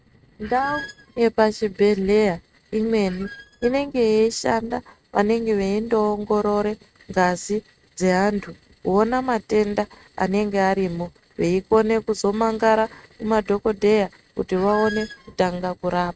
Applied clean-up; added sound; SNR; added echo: neural mask model RNNoise.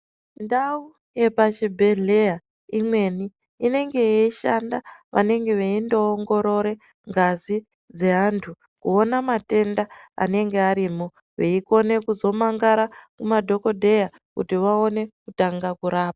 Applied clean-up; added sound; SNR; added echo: none; none; none; none.